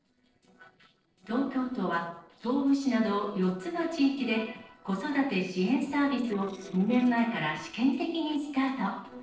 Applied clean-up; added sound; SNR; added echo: neural separator model SepFormer DNS4.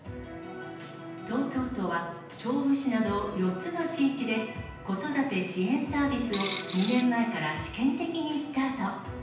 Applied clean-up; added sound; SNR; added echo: none; Coin (dropping); 5 dB; reverberation time 0.9 s.